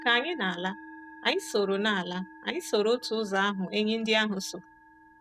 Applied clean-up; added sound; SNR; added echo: none; Musical instrument; 19 dB; none.